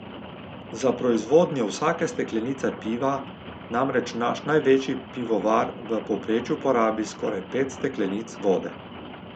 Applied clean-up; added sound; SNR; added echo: none; Rain; 14 dB; none.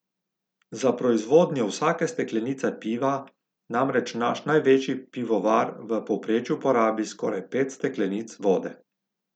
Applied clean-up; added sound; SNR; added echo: none; none; none; none.